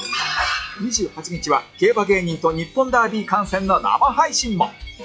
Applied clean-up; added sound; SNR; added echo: classical method log-MMSE.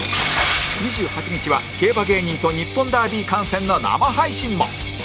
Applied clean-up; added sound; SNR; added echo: none; Coin (dropping); 12 dB; none.